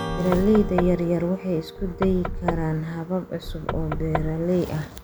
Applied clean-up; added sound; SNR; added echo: none; Strum + Knock / Wood; 6 dB; none.